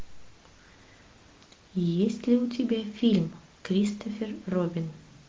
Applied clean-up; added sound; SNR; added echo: none; none; none; none.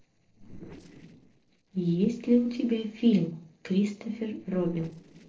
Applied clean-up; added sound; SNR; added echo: neural separator model SepFormer DNS4.